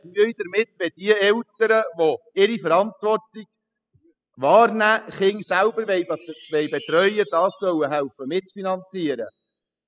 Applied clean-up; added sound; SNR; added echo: classical method spectral subtraction.